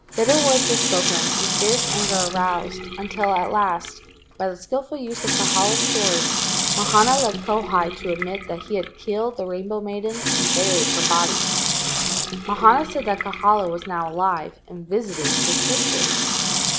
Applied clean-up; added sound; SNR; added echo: none; Sink (filling or washing) / Water tap, faucet; 0 dB; none.